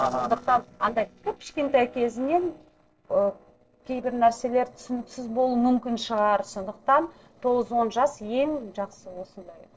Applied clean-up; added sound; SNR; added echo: neural separator model SepFormer DNS4.